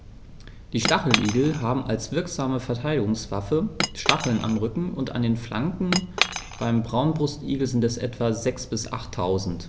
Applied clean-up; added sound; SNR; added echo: none; Cutlery, silverware / Chink, clink; 6 dB; none.